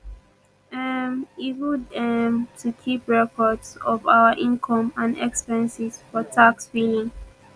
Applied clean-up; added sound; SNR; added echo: none; none; none; none.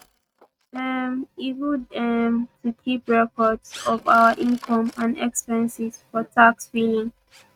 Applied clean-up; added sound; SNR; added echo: neural mask model RNNoise.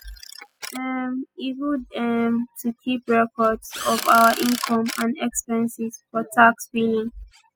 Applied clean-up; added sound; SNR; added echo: classical method spectral subtraction.